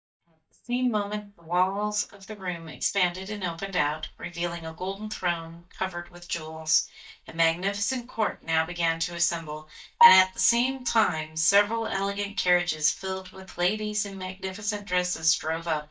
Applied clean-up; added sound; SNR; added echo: neural mask model DeepFilterNet 3.